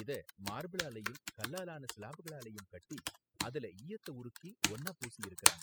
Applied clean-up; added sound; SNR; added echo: classical method spectral subtraction.